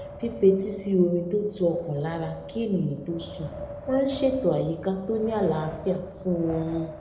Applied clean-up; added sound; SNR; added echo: none; Wind; 13 dB; reverberation time 0.9 s.